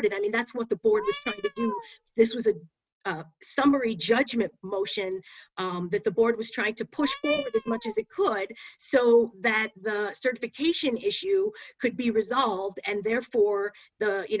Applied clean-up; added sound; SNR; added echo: neural mask model RNNoise.